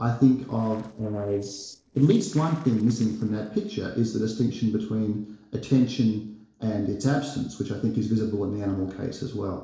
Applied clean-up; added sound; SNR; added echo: neural separator model SepFormer DNS4.